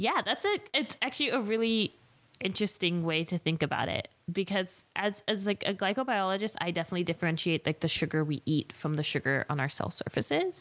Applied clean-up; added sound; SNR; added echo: none; none; none; none.